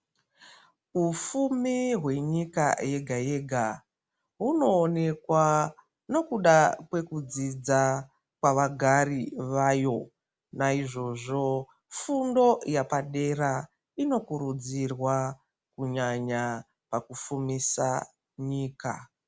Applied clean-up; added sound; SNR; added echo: none; none; none; none.